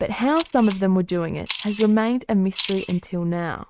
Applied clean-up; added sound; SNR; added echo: neural mask model RNNoise.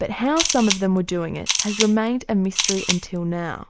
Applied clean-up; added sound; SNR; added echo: none; Camera; 4 dB; none.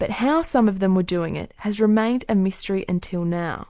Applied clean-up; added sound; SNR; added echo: none; none; none; none.